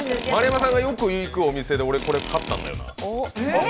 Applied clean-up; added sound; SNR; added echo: none; Tools; 13 dB; none.